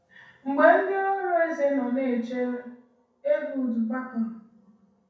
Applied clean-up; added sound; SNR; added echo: none; none; none; reverberation time 0.6 s.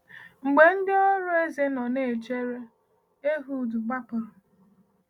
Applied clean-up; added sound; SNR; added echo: none; none; none; none.